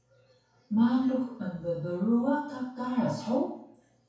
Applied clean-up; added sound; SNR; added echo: none; none; none; reverberation time 0.6 s.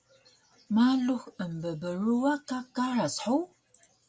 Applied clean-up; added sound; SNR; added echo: none; none; none; none.